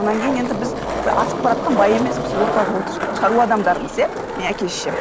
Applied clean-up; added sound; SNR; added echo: none; Skateboard; 3 dB; none.